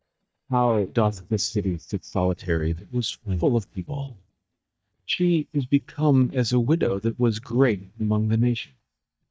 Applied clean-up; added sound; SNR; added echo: neural mask model DeepFilterNet 3.